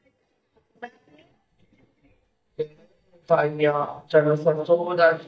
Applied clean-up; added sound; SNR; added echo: neural mask model DeepFilterNet 3.